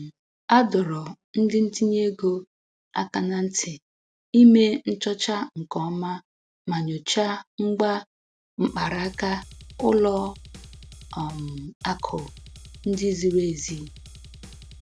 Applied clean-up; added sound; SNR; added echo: none; Drum kit; 19 dB; none.